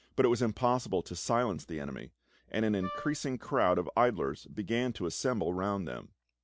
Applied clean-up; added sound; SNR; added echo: none; Wind instrument, woodwind instrument; 11 dB; none.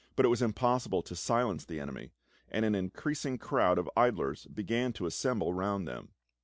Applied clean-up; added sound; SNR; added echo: none; none; none; none.